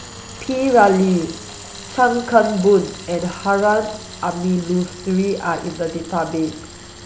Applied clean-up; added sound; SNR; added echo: none; Tools + Frying (food); 17 dB; none.